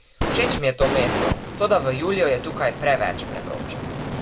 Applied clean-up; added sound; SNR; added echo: none; Fire; 3 dB; reverberation time 1.1 s.